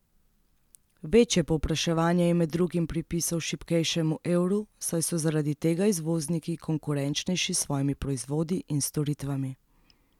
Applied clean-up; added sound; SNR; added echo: none; none; none; none.